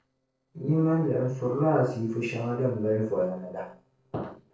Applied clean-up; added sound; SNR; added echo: neural separator model SepFormer DNS4.